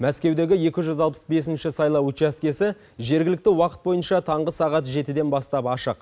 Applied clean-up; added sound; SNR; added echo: none; none; none; none.